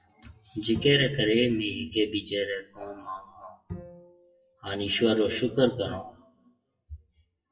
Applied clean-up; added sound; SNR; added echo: classical method WPE with log-MMSE.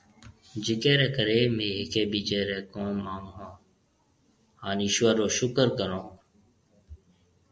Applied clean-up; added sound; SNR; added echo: none; none; none; none.